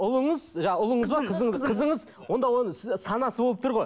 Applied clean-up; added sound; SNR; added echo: none; none; none; none.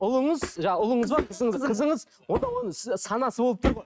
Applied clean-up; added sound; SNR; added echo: neural mask model RNNoise.